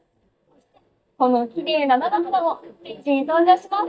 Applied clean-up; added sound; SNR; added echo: neural mask model DeepFilterNet 3.